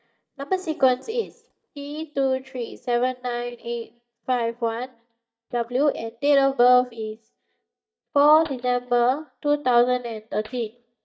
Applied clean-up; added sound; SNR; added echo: neural mask model DeepFilterNet 3.